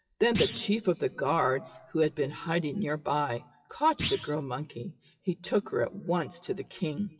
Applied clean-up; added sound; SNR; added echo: classical method WPE with log-MMSE.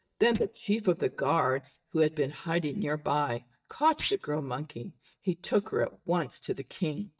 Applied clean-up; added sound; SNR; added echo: neural mask model DeepFilterNet 3.